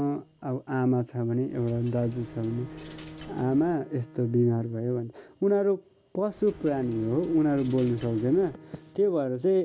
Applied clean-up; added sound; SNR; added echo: none; Bowed string instrument + Coin (dropping); 19 dB; none.